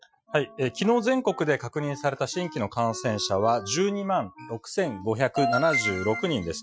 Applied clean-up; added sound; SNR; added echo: classical method Wiener filter.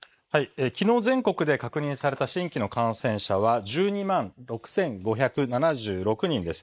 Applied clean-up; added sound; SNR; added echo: neural mask model Resemble Enhance denoiser.